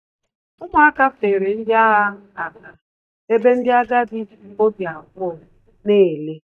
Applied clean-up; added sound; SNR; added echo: neural mask model DeepFilterNet 3.